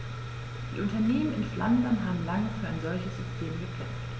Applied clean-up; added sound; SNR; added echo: none; none; none; none.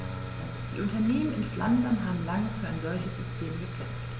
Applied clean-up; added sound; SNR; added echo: none; Bowed string instrument + Keyboard (musical); 16 dB; none.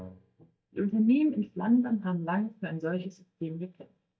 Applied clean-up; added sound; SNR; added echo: neural mask model DeepFilterNet 3.